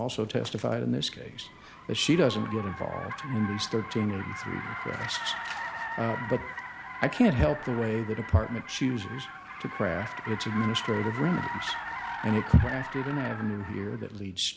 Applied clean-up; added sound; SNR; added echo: none; Car; 9 dB; none.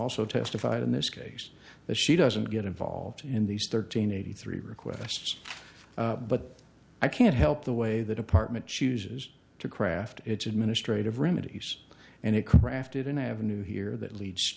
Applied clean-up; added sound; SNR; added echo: none; none; none; none.